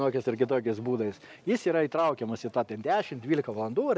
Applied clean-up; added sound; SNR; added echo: none; none; none; none.